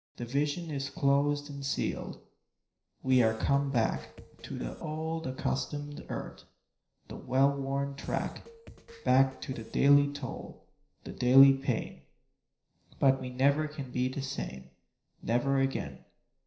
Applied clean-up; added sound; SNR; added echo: neural separator model SepFormer DNS4.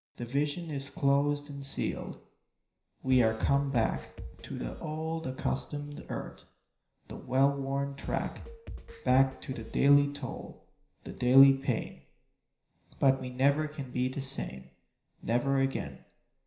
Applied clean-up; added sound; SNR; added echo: none; Drum kit; 12 dB; reverberation time 0.5 s.